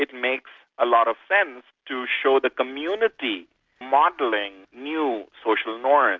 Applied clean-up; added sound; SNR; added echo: none; none; none; none.